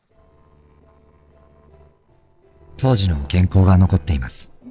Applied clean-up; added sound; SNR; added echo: neural separator model SepFormer DNS4.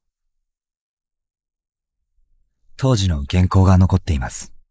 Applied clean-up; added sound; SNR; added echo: neural mask model Resemble Enhance denoiser.